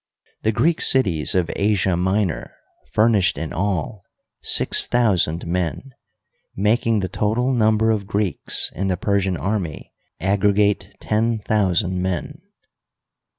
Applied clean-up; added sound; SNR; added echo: none; none; none; none.